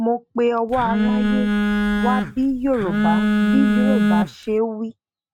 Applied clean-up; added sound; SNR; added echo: neural mask model RNNoise.